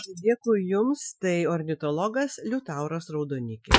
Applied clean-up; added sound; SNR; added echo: classical method Wiener filter.